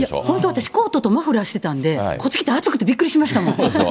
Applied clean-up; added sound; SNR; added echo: none; none; none; none.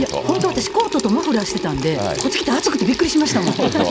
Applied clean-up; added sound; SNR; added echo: none; Sink (filling or washing) / Water tap, faucet; 8 dB; none.